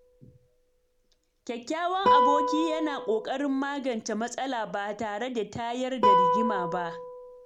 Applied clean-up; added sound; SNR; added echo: none; Guitar; -2 dB; none.